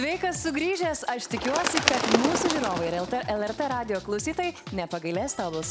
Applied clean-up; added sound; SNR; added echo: none; Bird; 2 dB; none.